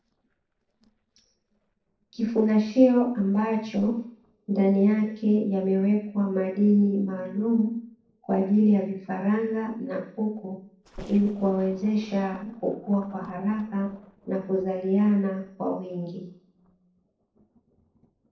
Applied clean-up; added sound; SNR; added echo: neural separator model SepFormer DNS4.